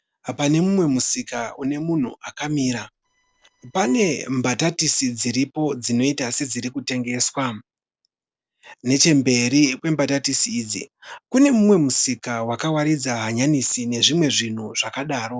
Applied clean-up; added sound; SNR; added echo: neural separator model SepFormer DNS4.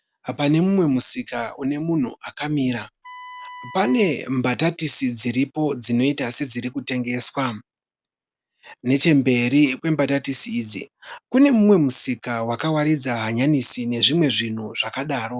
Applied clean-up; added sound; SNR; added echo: none; Wind instrument, woodwind instrument; 19 dB; none.